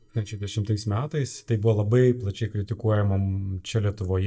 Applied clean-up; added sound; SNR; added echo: neural mask model DeepFilterNet 3.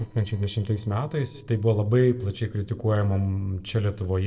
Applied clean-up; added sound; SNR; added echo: neural separator model SepFormer DNS4.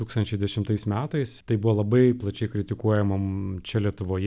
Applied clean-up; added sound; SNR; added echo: none; none; none; none.